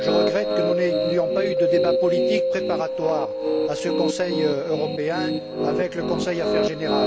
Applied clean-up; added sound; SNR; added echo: none; Piano + Mallet percussion; -4 dB; none.